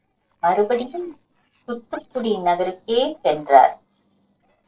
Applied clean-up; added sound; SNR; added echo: neural separator model SepFormer DNS4.